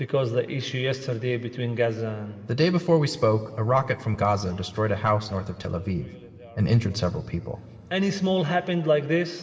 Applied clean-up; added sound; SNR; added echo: none; none; none; reverberation time 2.7 s.